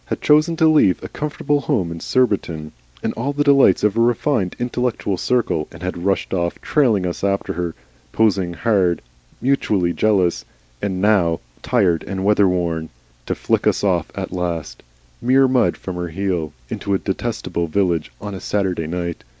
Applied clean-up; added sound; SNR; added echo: none; none; none; none.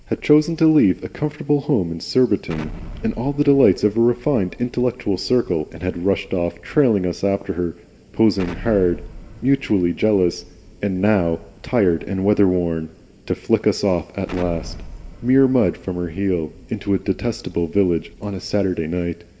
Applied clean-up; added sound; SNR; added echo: none; Explosion; 19 dB; reverberation time 1.8 s.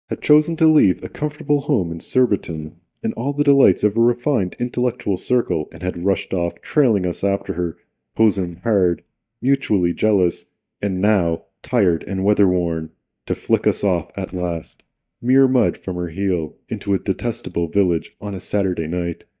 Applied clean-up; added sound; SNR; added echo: neural mask model DeepFilterNet 3.